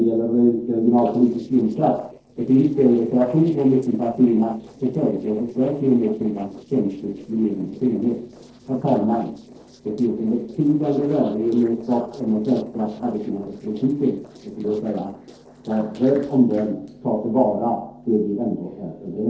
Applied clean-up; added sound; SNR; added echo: neural separator model SepFormer DNS4.